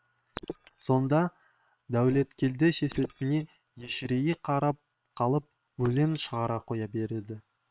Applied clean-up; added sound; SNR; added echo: neural separator model SepFormer WHAM!.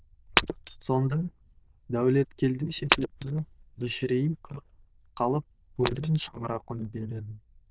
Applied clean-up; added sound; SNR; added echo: neural diffusion model UNIVERSE++.